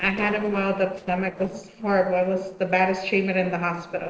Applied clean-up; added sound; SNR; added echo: neural separator model SepFormer DNS4.